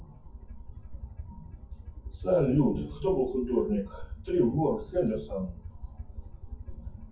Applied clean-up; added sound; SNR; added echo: classical method WPE with log-MMSE.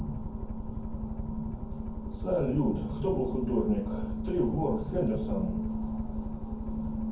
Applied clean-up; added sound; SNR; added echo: none; Aircraft; 6 dB; reverberation time 0.6 s.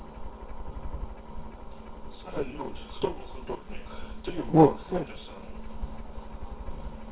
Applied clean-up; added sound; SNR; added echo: neural separator model SepFormer WHAMR!.